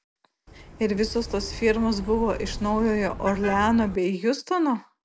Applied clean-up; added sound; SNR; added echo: none; Boom + Car passing by; 11 dB; none.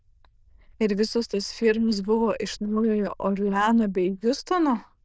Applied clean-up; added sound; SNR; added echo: neural diffusion model UNIVERSE++.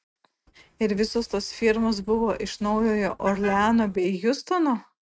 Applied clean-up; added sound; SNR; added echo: neural mask model RNNoise.